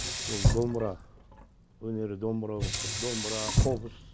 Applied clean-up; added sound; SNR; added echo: none; Sink (filling or washing); -3 dB; none.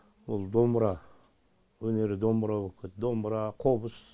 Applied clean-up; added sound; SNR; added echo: none; none; none; none.